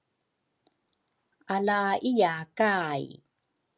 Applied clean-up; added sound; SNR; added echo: none; none; none; none.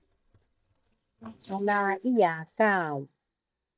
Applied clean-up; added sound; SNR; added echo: neural mask model DeepFilterNet 3.